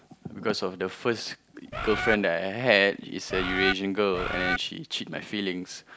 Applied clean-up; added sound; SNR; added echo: none; Bird; 1 dB; none.